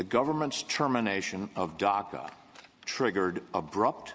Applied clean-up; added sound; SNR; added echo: none; none; none; none.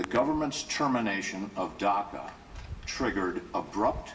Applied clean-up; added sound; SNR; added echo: none; Hands; 15 dB; reverberation time 0.6 s.